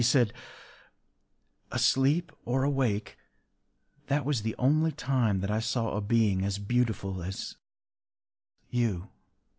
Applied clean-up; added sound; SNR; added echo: none; none; none; none.